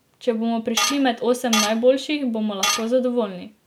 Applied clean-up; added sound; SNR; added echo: none; Tools; 4 dB; none.